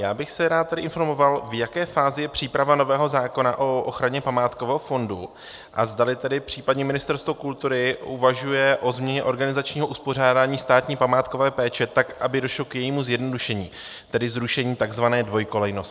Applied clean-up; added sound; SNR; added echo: none; none; none; none.